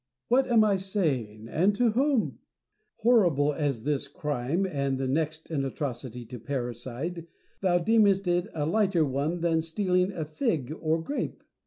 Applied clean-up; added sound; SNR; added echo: none; none; none; none.